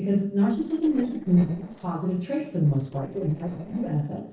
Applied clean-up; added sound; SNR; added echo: neural separator model SepFormer DNS4.